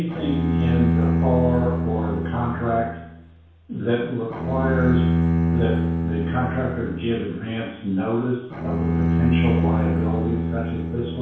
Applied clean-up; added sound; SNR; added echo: none; Bowed string instrument; -3 dB; reverberation time 0.7 s.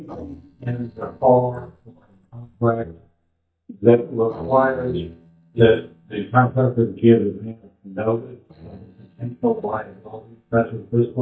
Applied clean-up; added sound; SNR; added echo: neural mask model DeepFilterNet 3.